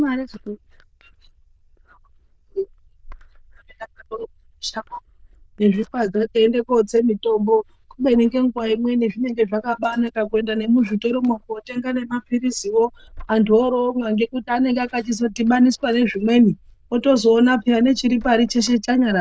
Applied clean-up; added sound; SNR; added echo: neural diffusion model UNIVERSE++.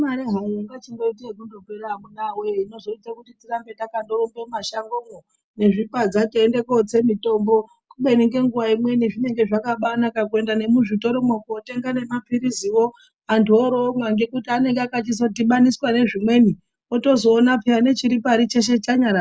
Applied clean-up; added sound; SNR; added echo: none; none; none; none.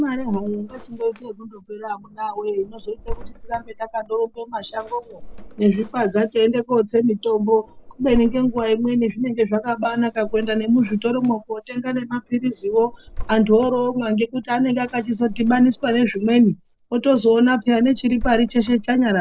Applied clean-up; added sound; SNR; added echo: neural separator model SepFormer DNS4.